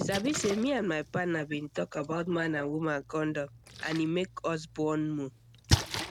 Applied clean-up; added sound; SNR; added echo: none; Splash, splatter; 6 dB; none.